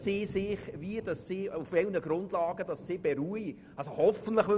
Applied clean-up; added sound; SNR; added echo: none; Thunder; 19 dB; none.